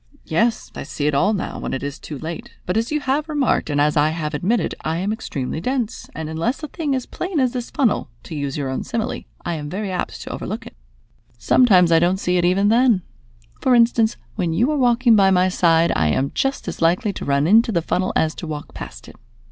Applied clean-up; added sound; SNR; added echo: none; none; none; none.